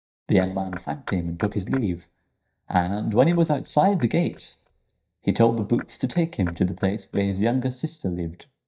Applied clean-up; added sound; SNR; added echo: neural mask model DeepFilterNet 3.